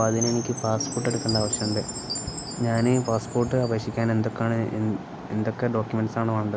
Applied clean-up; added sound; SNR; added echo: none; Chime; 11 dB; none.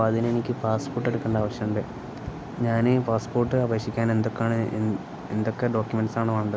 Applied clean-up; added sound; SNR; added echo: none; none; none; none.